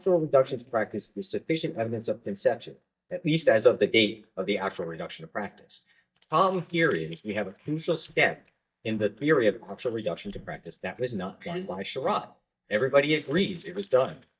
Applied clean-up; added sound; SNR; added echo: neural mask model DeepFilterNet 3.